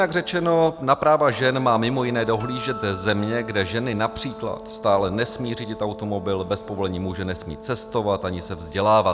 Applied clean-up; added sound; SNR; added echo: none; Brass instrument + Acoustic guitar; 15 dB; none.